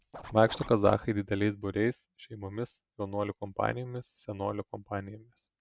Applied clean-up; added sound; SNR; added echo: none; Zipper (clothing); 14 dB; none.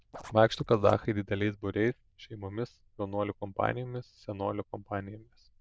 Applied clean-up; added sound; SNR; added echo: neural diffusion model UNIVERSE++.